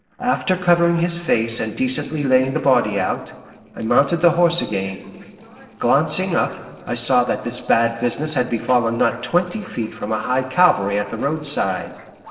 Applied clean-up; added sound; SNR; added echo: neural separator model SepFormer DNS4.